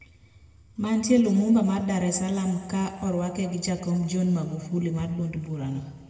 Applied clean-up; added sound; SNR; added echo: none; none; none; reverberation time 1.9 s.